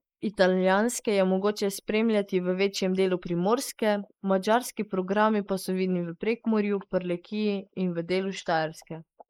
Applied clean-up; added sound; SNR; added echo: neural mask model Resemble Enhance denoiser.